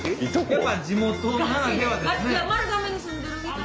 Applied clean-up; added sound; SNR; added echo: none; none; none; none.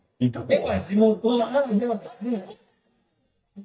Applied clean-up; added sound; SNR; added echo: neural mask model DeepFilterNet 3.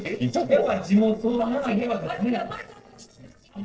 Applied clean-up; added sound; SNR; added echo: neural separator model SepFormer DNS4.